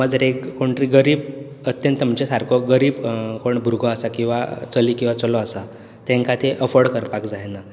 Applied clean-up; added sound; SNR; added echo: none; none; none; none.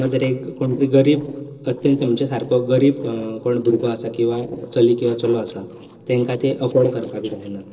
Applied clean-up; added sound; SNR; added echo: neural separator model SepFormer DNS4.